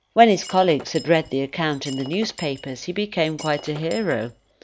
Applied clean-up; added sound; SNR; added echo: none; Shatter; 20 dB; none.